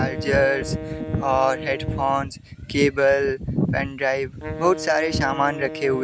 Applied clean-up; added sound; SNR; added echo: none; Wind instrument, woodwind instrument; 12 dB; none.